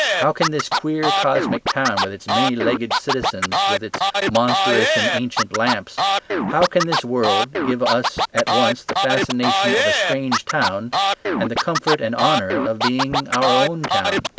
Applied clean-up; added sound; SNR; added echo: none; Scratching (performance technique); -1 dB; none.